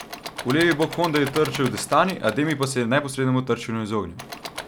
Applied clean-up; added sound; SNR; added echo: none; Engine / Mechanisms; 13 dB; none.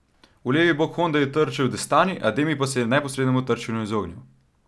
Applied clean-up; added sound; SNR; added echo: none; none; none; none.